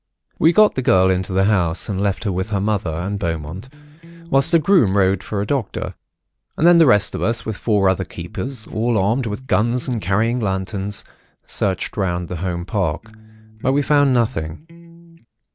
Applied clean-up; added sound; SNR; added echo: none; Electric guitar; 19 dB; none.